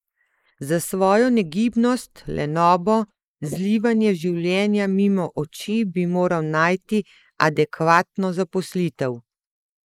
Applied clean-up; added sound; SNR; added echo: neural mask model Resemble Enhance denoiser.